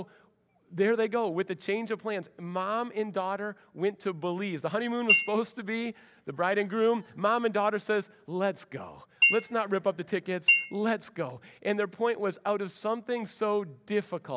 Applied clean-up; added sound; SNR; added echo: none; Chink, clink; -1 dB; none.